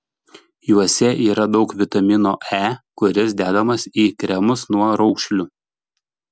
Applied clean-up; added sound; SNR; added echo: none; none; none; none.